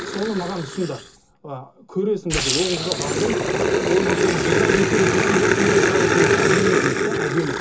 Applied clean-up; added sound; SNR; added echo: none; Growling; -5 dB; reverberation time 0.2 s.